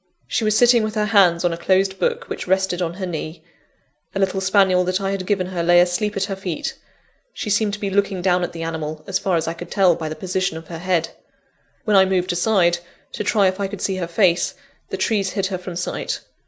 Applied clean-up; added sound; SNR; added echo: none; none; none; none.